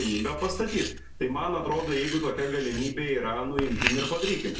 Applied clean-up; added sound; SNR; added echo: none; Writing; 6 dB; reverberation time 0.3 s.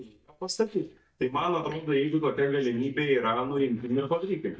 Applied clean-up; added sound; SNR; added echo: neural mask model DeepFilterNet 3.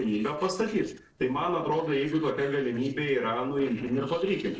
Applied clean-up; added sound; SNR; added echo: neural separator model SepFormer DNS4.